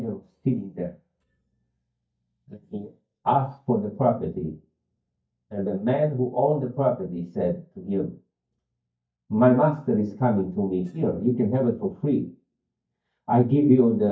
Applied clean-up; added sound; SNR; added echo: neural mask model DeepFilterNet 3.